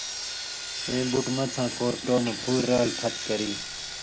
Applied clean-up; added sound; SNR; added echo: none; Sawing; 6 dB; none.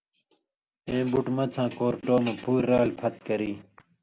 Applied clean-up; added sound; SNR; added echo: none; none; none; none.